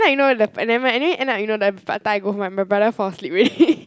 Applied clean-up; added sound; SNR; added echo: none; none; none; none.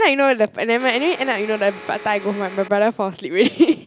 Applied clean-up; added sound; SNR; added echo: none; Domestic sounds, home sounds; 16 dB; none.